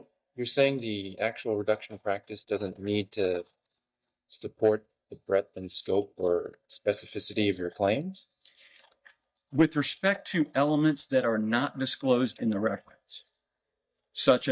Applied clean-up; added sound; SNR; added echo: neural mask model DeepFilterNet 3.